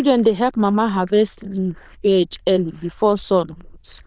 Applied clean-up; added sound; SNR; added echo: neural diffusion model UNIVERSE++.